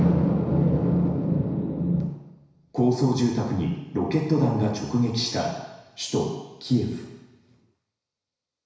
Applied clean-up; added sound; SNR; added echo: none; none; none; reverberation time 1.0 s.